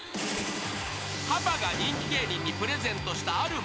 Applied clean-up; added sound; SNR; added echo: none; Domestic sounds, home sounds; 10 dB; none.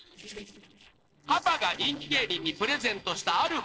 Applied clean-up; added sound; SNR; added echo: neural separator model SepFormer DNS4.